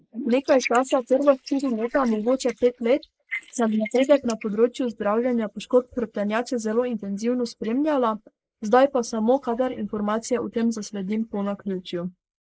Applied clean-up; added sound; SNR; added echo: neural mask model Resemble Enhance denoiser.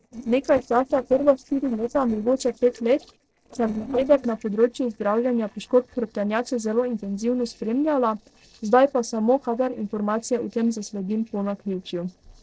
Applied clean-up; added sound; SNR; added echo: neural separator model SepFormer DNS4.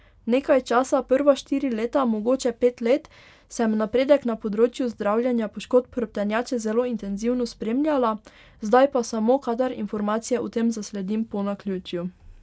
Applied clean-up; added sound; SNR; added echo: none; none; none; none.